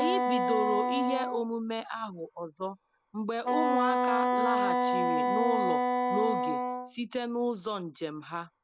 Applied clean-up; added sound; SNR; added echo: none; Wind instrument, woodwind instrument; -3 dB; none.